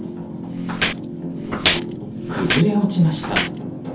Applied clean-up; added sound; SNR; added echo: none; Walk, footsteps; 4 dB; reverberation time 0.5 s.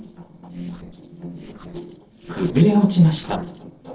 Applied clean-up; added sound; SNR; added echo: neural separator model SepFormer DNS4.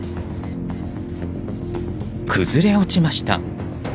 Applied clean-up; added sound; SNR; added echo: none; none; none; none.